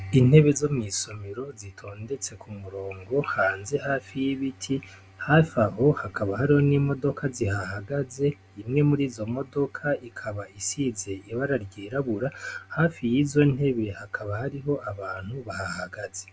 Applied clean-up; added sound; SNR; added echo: none; none; none; none.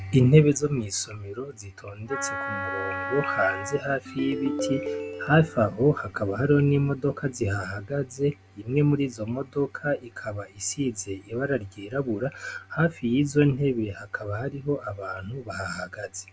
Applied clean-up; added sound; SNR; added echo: none; Wind instrument, woodwind instrument + Ringtone; 7 dB; none.